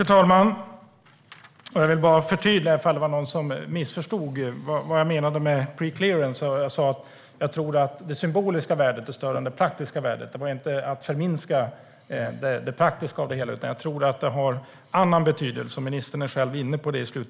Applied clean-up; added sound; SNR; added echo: none; none; none; none.